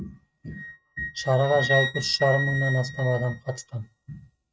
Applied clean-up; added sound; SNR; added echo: neural mask model RNNoise.